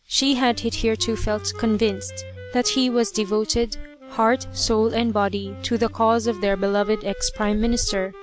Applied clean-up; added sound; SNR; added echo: none; Bowed string instrument + Wind instrument, woodwind instrument; 15 dB; none.